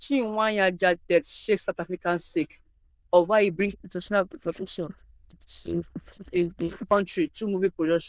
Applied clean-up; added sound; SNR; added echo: neural diffusion model UNIVERSE++.